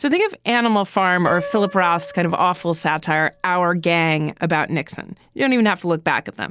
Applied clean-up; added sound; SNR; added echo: none; Piano; 18 dB; none.